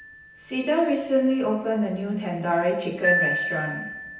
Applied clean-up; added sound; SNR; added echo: none; Marimba, xylophone; 6 dB; reverberation time 0.9 s.